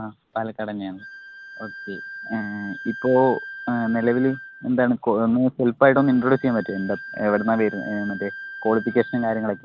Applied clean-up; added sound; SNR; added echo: none; Wind instrument, woodwind instrument; 15 dB; none.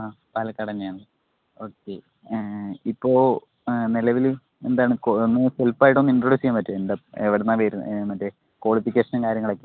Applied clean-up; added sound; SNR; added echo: none; none; none; none.